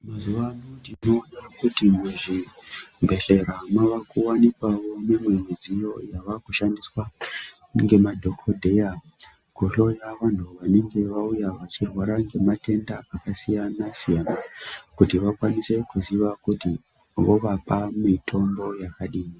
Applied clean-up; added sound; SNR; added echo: none; none; none; none.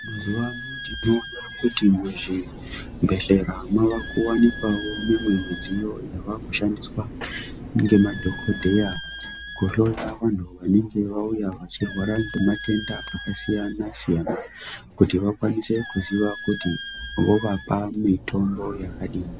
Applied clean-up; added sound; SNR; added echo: none; Squeak + Mechanical fan; 12 dB; none.